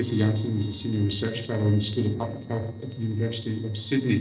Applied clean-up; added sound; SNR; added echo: neural separator model SepFormer DNS4.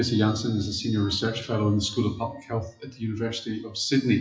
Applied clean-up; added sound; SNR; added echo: classical method WPE with log-MMSE.